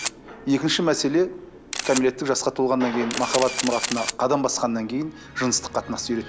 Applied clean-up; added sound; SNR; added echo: none; Camera; 10 dB; none.